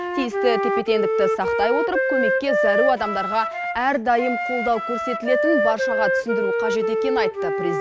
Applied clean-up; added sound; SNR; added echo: none; Wind instrument, woodwind instrument; -2 dB; none.